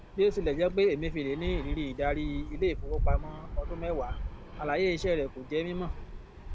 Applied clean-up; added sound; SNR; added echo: none; Fixed-wing aircraft, airplane; 4 dB; none.